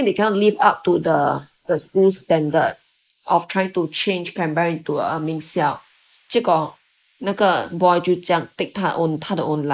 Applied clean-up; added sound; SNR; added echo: neural mask model Resemble Enhance denoiser.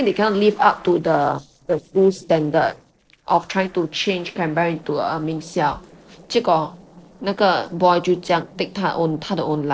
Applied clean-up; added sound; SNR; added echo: neural separator model SepFormer DNS4.